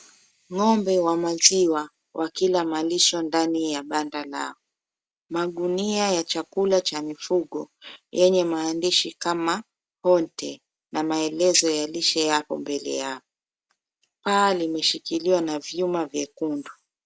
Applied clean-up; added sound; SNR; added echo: none; none; none; none.